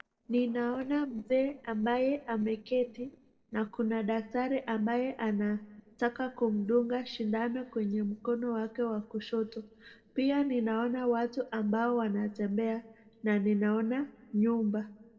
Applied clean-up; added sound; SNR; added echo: neural separator model SepFormer DNS4.